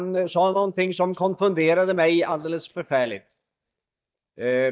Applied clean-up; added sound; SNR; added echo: neural mask model DeepFilterNet 3.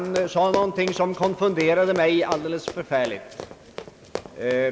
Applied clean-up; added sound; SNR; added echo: none; Run; 12 dB; none.